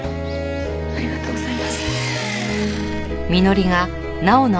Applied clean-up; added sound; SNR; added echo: none; Engine; 11 dB; none.